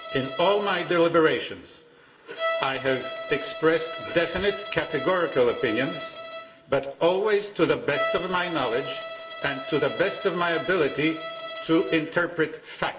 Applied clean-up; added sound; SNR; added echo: none; Bowed string instrument; 9 dB; reverberation time 0.9 s.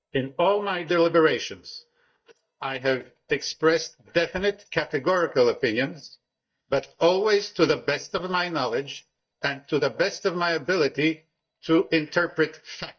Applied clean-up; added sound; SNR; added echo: neural mask model DeepFilterNet 3.